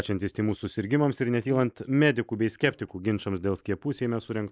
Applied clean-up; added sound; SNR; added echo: neural mask model Resemble Enhance denoiser.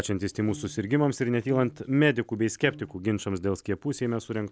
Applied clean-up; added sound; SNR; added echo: none; Piano; 20 dB; none.